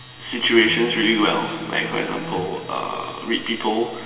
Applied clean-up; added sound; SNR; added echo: none; Bowed string instrument; 13 dB; reverberation time 2.5 s.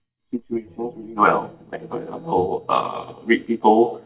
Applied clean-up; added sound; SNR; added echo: neural mask model DeepFilterNet 3.